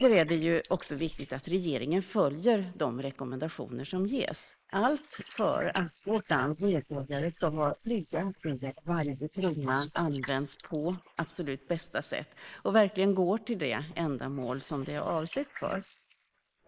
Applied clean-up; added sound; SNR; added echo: neural mask model Resemble Enhance denoiser.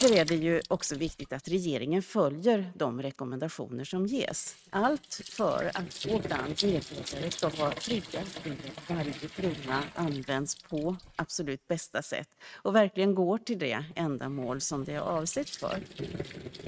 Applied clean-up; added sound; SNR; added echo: neural mask model RNNoise.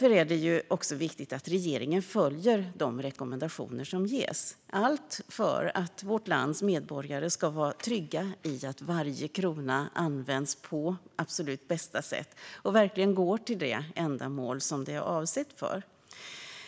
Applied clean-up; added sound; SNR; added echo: none; none; none; none.